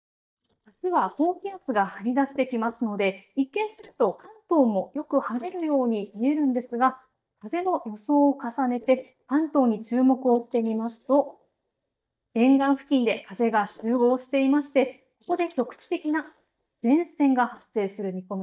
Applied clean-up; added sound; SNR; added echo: neural mask model DeepFilterNet 3.